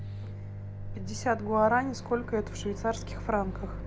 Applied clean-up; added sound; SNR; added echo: none; Microwave oven; 7 dB; none.